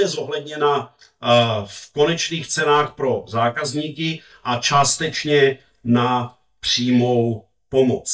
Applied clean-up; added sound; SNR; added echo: neural mask model DeepFilterNet 3.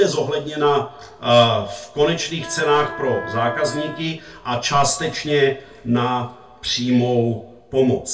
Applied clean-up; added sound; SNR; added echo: none; Wind instrument, woodwind instrument; 12 dB; reverberation time 0.2 s.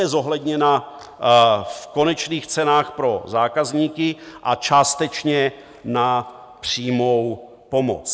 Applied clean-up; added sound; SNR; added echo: none; none; none; none.